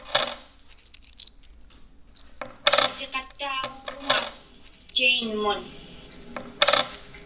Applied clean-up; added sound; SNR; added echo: none; Coin (dropping); -2 dB; reverberation time 0.2 s.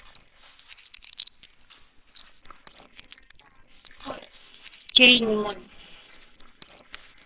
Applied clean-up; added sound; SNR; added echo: neural separator model SepFormer WHAMR!.